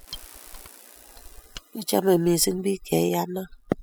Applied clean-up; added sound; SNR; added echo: classical method spectral subtraction.